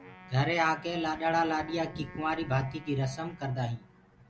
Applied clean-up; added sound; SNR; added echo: none; Wind instrument, woodwind instrument; 19 dB; none.